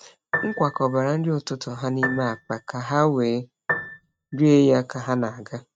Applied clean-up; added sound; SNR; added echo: neural mask model RNNoise.